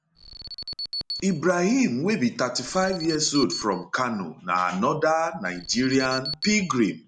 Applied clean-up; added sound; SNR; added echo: none; Alarm; 11 dB; none.